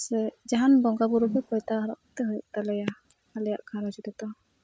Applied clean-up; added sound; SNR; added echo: neural mask model Resemble Enhance denoiser.